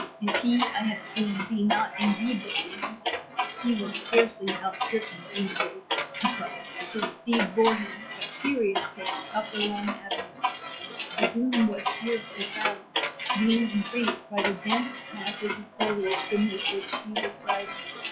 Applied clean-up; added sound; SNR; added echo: classical method log-MMSE.